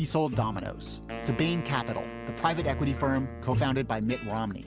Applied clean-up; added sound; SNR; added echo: none; Wind instrument, woodwind instrument; 12 dB; none.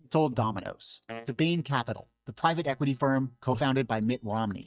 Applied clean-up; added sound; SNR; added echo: neural mask model DeepFilterNet 3.